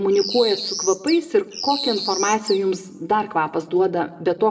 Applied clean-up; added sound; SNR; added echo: none; Bird; 8 dB; reverberation time 0.8 s.